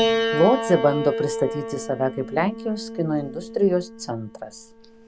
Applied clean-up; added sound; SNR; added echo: none; Piano; 5 dB; none.